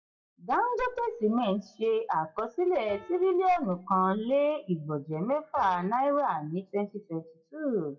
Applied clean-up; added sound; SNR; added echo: classical method WPE with log-MMSE.